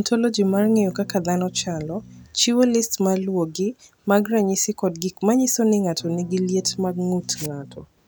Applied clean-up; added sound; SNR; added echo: none; Electric guitar / Strum; 19 dB; none.